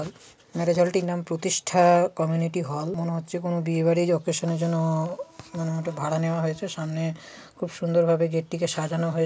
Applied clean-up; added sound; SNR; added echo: none; none; none; none.